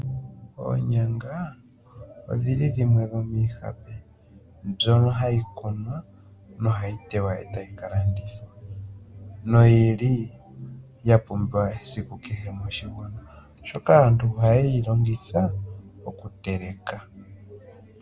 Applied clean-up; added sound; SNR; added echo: none; none; none; none.